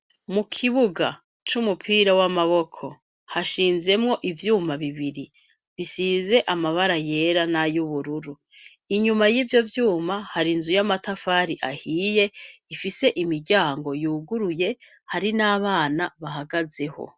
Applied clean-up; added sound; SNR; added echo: none; none; none; none.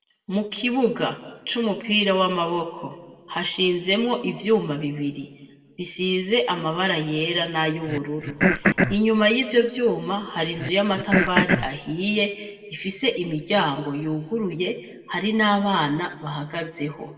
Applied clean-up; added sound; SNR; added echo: none; Cough; 1 dB; reverberation time 1.1 s.